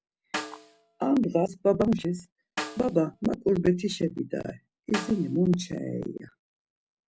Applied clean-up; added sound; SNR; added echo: none; Snare drum; 14 dB; none.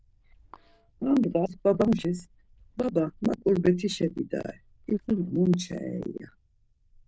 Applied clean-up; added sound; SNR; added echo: neural diffusion model UNIVERSE++.